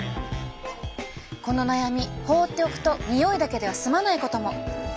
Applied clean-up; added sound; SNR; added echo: none; none; none; none.